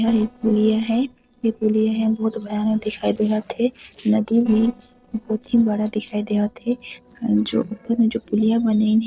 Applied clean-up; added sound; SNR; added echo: neural separator model SepFormer DNS4.